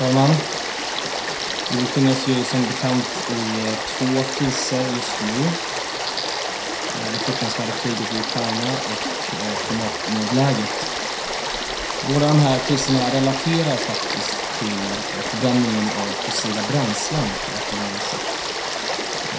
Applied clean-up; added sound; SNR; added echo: none; Stream / Frog; 2 dB; reverberation time 0.5 s.